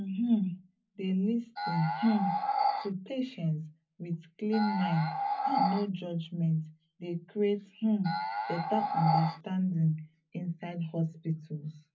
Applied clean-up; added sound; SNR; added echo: none; Animal; 0 dB; reverberation time 0.4 s.